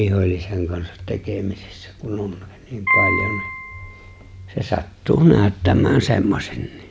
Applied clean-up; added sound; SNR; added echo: none; Piano; 3 dB; none.